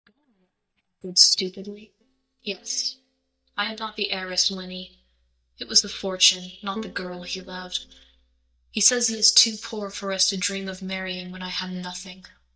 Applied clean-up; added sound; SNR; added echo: neural mask model DeepFilterNet 3.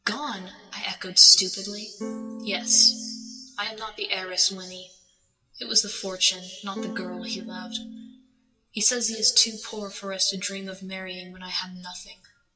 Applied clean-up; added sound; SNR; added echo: classical method WPE with log-MMSE.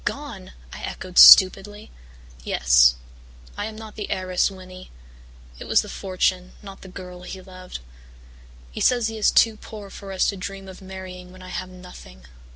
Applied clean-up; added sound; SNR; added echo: none; none; none; none.